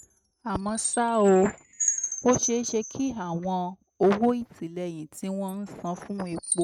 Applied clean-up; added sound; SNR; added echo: neural mask model RNNoise.